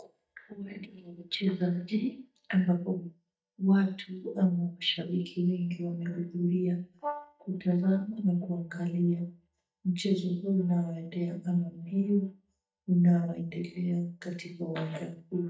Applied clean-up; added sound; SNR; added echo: neural mask model DeepFilterNet 3.